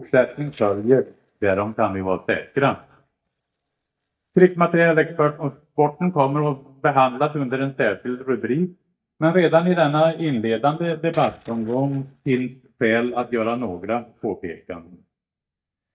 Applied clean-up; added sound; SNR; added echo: neural mask model DeepFilterNet 3.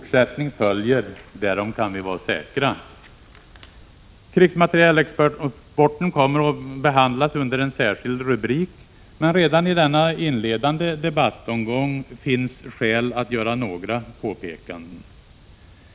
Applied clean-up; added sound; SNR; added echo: none; none; none; none.